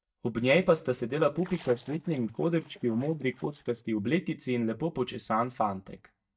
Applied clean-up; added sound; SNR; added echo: neural mask model DeepFilterNet 3.